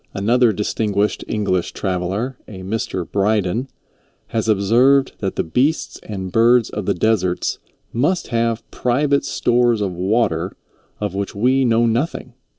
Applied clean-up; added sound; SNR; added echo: none; none; none; none.